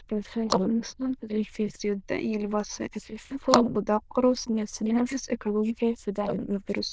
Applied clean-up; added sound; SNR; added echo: neural diffusion model UNIVERSE++.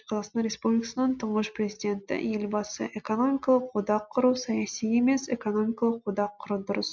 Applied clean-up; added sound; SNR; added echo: none; none; none; none.